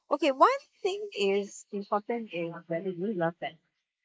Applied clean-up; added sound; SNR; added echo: neural mask model Resemble Enhance denoiser.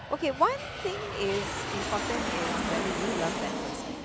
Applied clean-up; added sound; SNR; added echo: none; Aircraft; 0 dB; none.